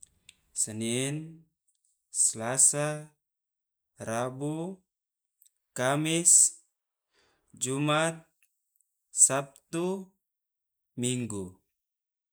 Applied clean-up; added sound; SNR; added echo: neural mask model Resemble Enhance denoiser.